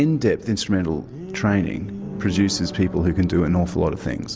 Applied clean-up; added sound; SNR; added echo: none; none; none; none.